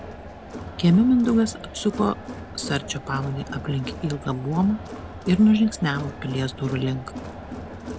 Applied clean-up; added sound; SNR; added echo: none; Crowd; 12 dB; none.